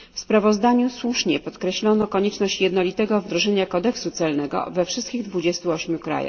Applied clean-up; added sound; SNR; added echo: none; none; none; reverberation time 0.6 s.